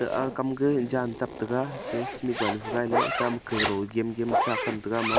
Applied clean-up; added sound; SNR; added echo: none; Zipper (clothing); 2 dB; none.